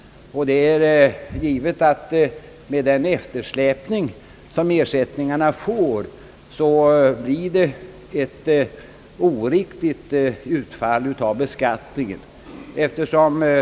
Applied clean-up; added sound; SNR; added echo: none; none; none; none.